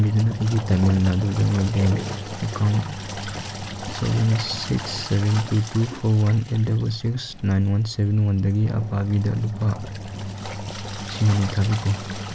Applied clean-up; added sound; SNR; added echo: none; Engine; 10 dB; none.